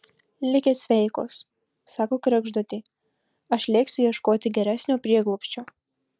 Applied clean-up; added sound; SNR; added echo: none; none; none; none.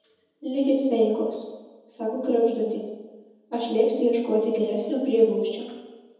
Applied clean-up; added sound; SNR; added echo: none; none; none; reverberation time 1.1 s.